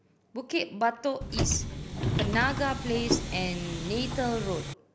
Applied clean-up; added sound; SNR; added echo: none; Subway, metro, underground; 0 dB; none.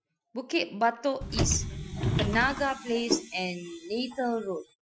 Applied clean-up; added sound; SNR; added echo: classical method Wiener filter.